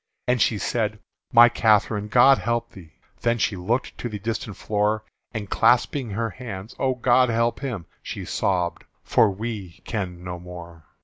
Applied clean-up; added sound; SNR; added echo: none; none; none; none.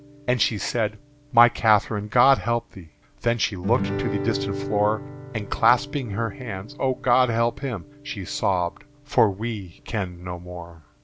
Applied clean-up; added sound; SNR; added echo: none; Guitar; 11 dB; none.